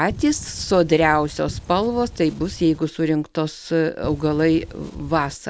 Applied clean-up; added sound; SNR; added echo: none; Wind; 14 dB; none.